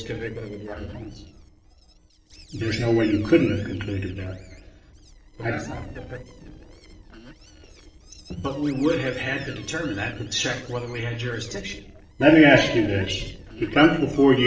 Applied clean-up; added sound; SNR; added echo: neural separator model SepFormer DNS4.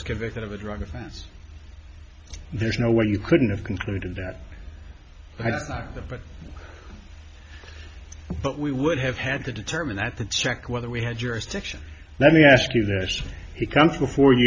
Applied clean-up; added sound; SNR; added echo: none; none; none; none.